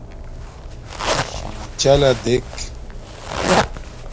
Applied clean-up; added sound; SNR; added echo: none; Zipper (clothing); 2 dB; none.